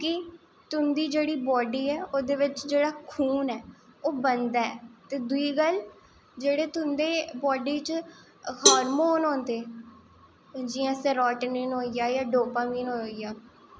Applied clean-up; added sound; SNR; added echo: none; Cowbell; 1 dB; none.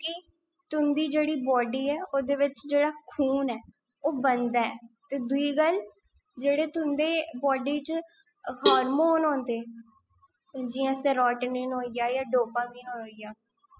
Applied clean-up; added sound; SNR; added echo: classical method spectral subtraction.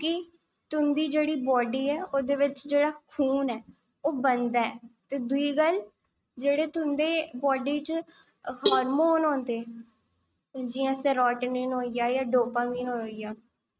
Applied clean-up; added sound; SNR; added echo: neural mask model RNNoise.